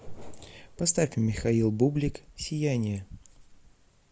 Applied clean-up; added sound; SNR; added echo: none; none; none; none.